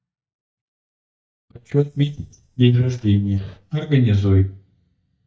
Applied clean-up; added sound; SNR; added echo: neural mask model DeepFilterNet 3.